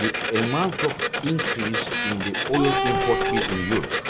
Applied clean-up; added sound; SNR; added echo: none; Printer + Cat; -1 dB; none.